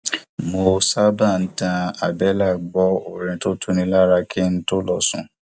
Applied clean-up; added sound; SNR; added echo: none; none; none; none.